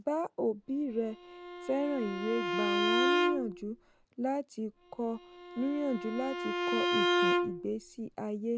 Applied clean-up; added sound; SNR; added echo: none; Bowed string instrument; -2 dB; none.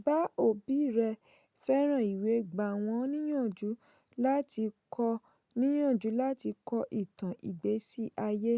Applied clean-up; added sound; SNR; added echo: none; none; none; none.